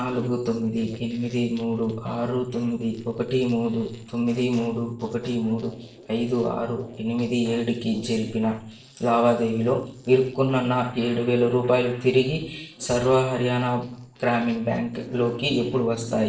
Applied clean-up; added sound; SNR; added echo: neural separator model SepFormer DNS4.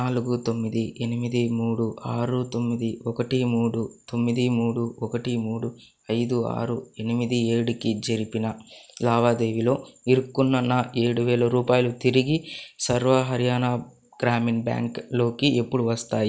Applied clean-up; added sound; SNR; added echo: none; none; none; none.